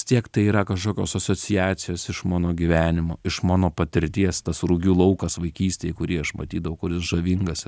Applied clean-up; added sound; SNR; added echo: none; none; none; none.